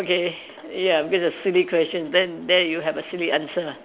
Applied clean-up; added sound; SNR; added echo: none; none; none; none.